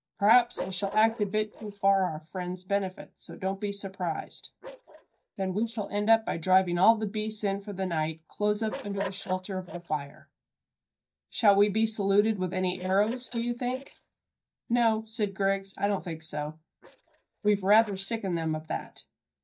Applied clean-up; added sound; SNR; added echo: neural mask model DeepFilterNet 3.